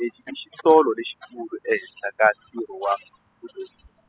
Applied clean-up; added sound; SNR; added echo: classical method spectral subtraction.